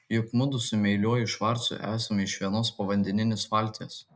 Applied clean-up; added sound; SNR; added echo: neural mask model Resemble Enhance denoiser.